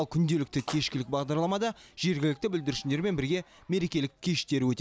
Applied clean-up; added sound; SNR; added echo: none; Splash, splatter; 18 dB; none.